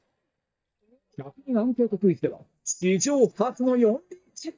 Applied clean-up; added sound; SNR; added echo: neural mask model DeepFilterNet 3.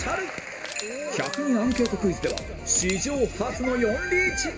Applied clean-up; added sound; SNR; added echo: none; Camera; 17 dB; reverberation time 2.8 s.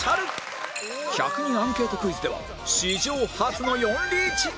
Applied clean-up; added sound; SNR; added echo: none; none; none; none.